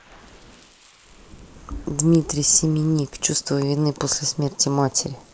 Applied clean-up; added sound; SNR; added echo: neural mask model Resemble Enhance denoiser.